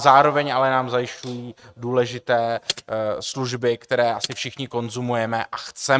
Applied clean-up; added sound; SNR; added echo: neural mask model RNNoise.